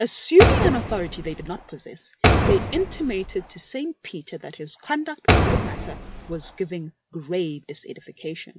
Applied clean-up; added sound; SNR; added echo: none; Door; -3 dB; none.